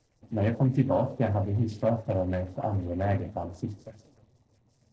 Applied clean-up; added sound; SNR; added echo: neural separator model SepFormer DNS4.